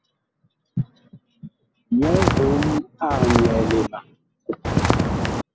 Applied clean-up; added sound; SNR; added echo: none; Walk, footsteps; -5 dB; none.